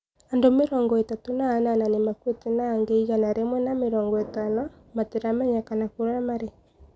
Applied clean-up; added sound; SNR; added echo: none; none; none; none.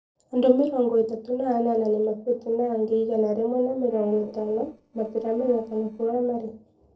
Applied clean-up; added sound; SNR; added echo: neural separator model SepFormer DNS4.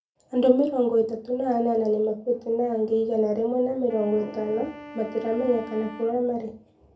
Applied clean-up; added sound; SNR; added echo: none; Wind instrument, woodwind instrument; 18 dB; reverberation time 0.3 s.